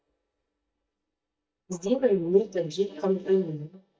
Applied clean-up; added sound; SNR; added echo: neural mask model DeepFilterNet 3.